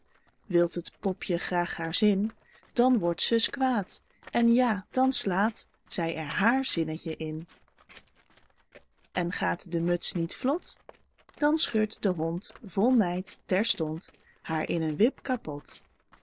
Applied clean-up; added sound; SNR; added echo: neural separator model SepFormer DNS4.